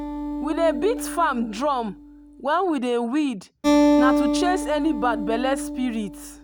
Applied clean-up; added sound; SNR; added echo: none; Acoustic guitar; 0 dB; none.